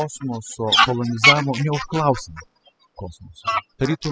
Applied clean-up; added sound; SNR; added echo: classical method spectral subtraction.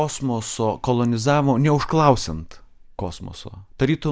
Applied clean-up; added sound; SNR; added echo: none; none; none; none.